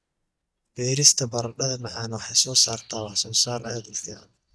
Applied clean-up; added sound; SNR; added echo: neural mask model DeepFilterNet 3.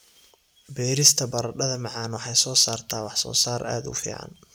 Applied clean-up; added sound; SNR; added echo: none; none; none; none.